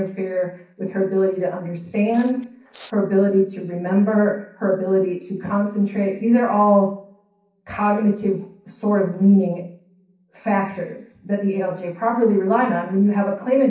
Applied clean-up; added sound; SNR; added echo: neural separator model SepFormer DNS4.